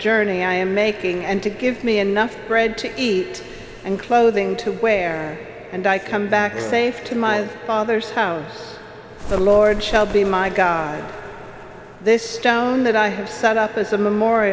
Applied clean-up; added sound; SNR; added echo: none; Bird; 17 dB; none.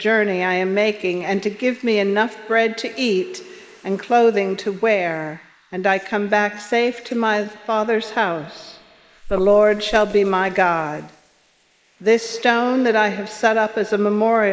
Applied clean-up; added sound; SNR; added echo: neural mask model Resemble Enhance denoiser.